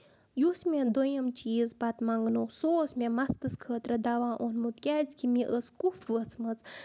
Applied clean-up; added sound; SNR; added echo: none; none; none; none.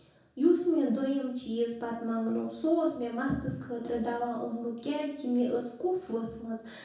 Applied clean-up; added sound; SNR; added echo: none; none; none; reverberation time 0.6 s.